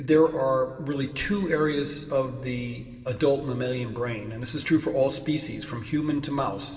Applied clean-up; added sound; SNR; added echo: none; none; none; reverberation time 1.7 s.